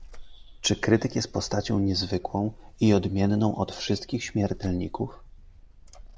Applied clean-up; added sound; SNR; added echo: none; Purr; 18 dB; none.